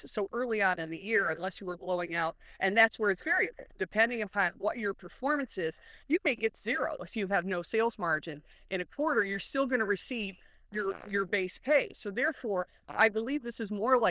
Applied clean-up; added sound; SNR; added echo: neural diffusion model UNIVERSE++.